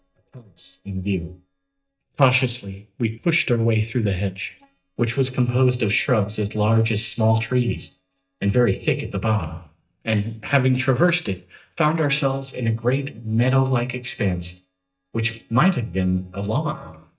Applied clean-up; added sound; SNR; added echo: neural mask model DeepFilterNet 3.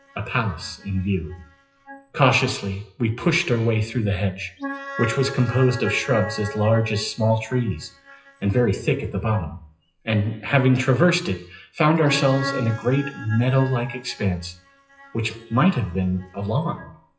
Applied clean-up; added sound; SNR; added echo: classical method WPE with log-MMSE.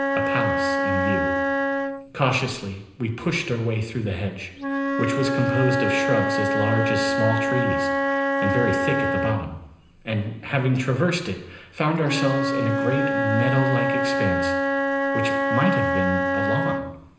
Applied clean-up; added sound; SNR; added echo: none; Wind instrument, woodwind instrument; -1 dB; reverberation time 0.9 s.